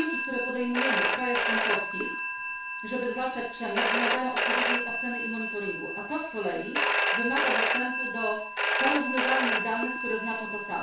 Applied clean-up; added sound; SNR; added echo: none; Telephone; -3 dB; reverberation time 0.4 s.